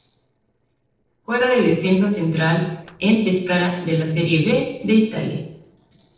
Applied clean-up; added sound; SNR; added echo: neural separator model SepFormer DNS4.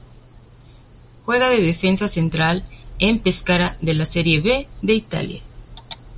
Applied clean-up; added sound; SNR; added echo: none; none; none; none.